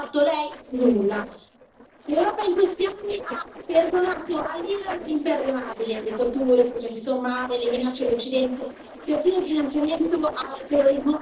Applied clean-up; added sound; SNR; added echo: neural separator model SepFormer DNS4.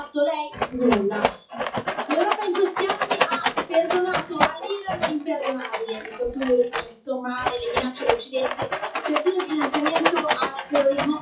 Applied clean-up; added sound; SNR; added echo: classical method WPE with log-MMSE.